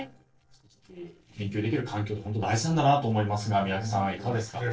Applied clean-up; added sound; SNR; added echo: neural separator model SepFormer DNS4.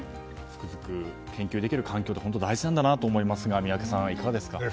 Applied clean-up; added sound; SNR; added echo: none; none; none; none.